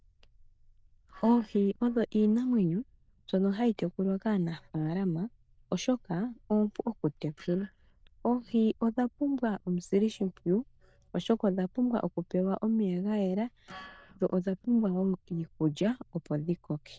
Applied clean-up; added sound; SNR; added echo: neural diffusion model UNIVERSE++.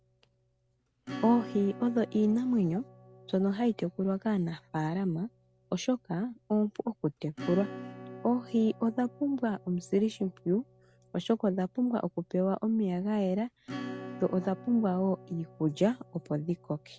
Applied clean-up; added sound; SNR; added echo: none; Acoustic guitar / Strum; 16 dB; none.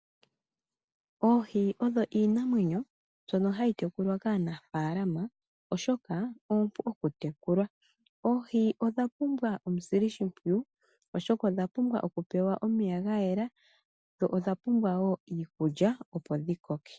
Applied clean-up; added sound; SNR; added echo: none; none; none; none.